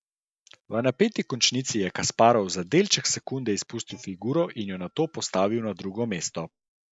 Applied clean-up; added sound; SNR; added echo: neural mask model DeepFilterNet 3.